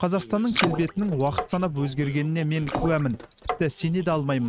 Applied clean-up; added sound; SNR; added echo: neural mask model RNNoise.